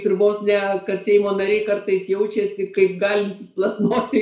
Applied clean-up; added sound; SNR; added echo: none; none; none; reverberation time 0.4 s.